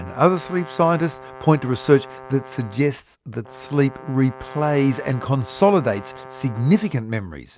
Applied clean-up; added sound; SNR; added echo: none; Brass instrument; 18 dB; none.